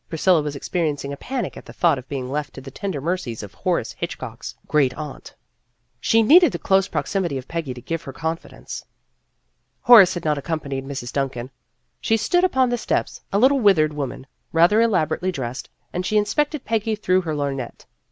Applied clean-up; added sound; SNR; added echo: none; none; none; none.